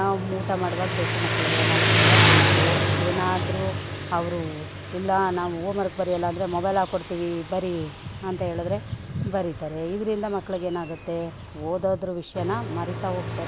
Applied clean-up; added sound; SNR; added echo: none; Motorcycle; -1 dB; none.